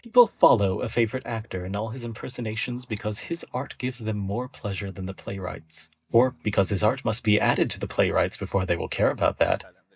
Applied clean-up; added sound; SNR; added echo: neural mask model DeepFilterNet 3.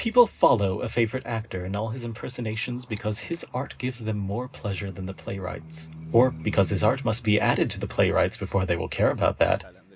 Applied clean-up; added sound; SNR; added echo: none; Livestock, farm animals, working animals; 18 dB; reverberation time 0.2 s.